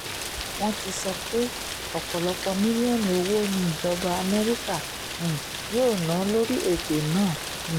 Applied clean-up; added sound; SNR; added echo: none; Rain; 6 dB; none.